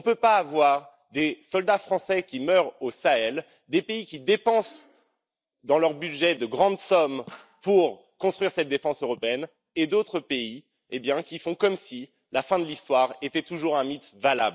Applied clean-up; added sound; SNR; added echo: neural mask model DeepFilterNet 3.